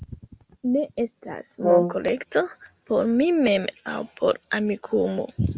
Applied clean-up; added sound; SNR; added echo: none; Brass instrument; -1 dB; none.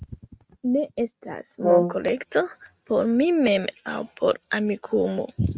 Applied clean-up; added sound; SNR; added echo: neural mask model RNNoise.